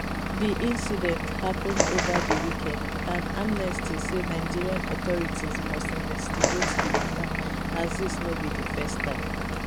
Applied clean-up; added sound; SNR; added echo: none; Engine / Vehicle + Bird; -4 dB; none.